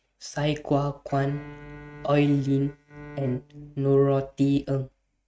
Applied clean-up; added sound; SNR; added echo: neural mask model RNNoise.